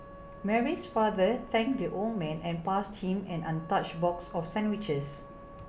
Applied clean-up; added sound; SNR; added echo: none; Wind instrument, woodwind instrument; 19 dB; none.